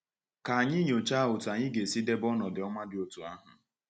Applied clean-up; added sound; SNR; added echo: none; none; none; none.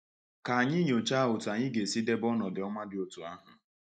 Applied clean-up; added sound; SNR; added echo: neural mask model Resemble Enhance denoiser.